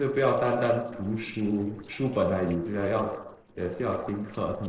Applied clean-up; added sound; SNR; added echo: neural separator model SepFormer DNS4.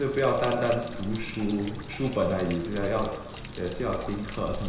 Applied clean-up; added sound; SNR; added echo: none; Stream / Trickle, dribble / Splash, splatter; 11 dB; reverberation time 1.1 s.